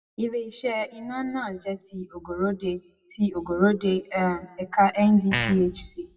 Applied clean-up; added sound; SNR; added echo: classical method WPE with log-MMSE.